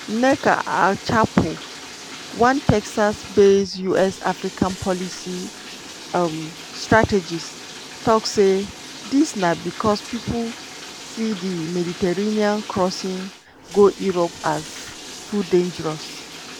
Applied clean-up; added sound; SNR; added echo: none; Bathtub (filling or washing); 15 dB; none.